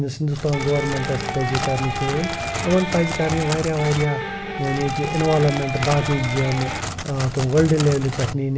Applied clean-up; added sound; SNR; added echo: none; Crackle + Electric guitar; 5 dB; none.